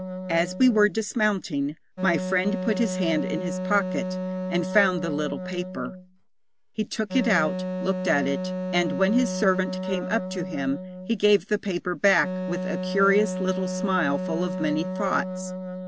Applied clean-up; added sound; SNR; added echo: none; Wind instrument, woodwind instrument; 5 dB; none.